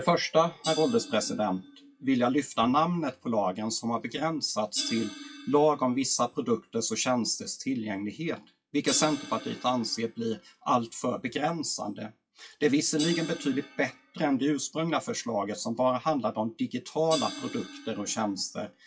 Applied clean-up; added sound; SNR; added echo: classical method WPE with log-MMSE.